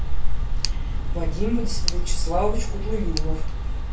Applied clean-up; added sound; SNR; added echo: none; Tick; -3 dB; reverberation time 0.3 s.